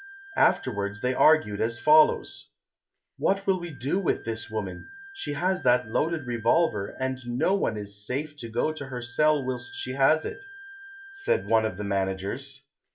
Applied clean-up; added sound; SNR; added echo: none; Wind instrument, woodwind instrument; 20 dB; reverberation time 0.2 s.